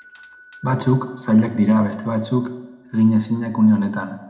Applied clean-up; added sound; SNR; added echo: none; Bell / Doorbell; 20 dB; reverberation time 0.6 s.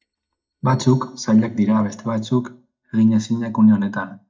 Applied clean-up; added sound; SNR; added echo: neural mask model DeepFilterNet 3.